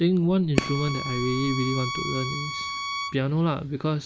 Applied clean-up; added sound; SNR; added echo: none; Bowed string instrument + Fireworks; 6 dB; none.